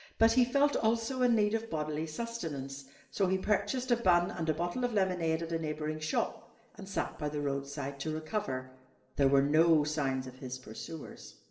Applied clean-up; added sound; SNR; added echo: none; none; none; reverberation time 0.9 s.